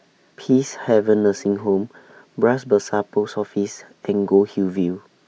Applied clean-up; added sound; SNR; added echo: none; none; none; none.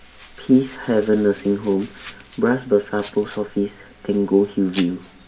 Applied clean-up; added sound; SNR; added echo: none; Domestic sounds, home sounds; 18 dB; reverberation time 0.4 s.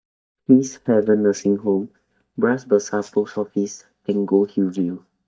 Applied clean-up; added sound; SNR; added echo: neural mask model DeepFilterNet 3.